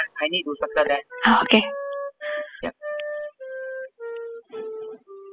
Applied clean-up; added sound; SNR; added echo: classical method spectral subtraction.